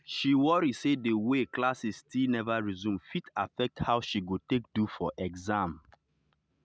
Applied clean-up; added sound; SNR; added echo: none; none; none; none.